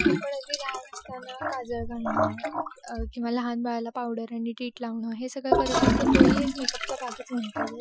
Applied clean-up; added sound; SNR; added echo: classical method Wiener filter.